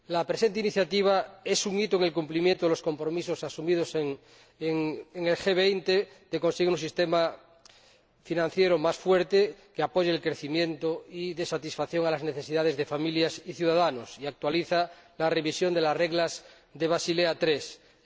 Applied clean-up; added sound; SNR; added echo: none; none; none; none.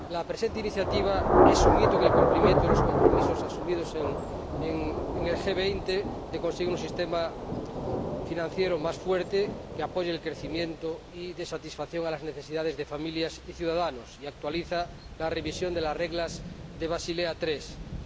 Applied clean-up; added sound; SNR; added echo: none; Thunder / Rain; -3 dB; none.